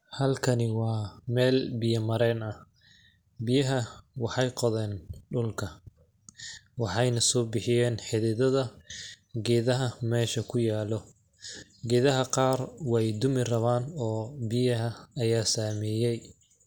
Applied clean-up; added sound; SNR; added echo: none; none; none; none.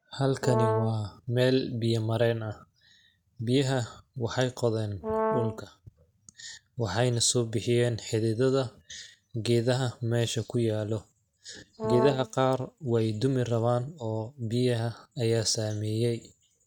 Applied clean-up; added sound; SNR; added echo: neural mask model RNNoise.